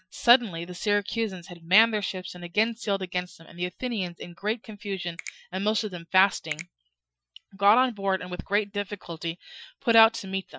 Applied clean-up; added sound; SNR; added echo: classical method Wiener filter.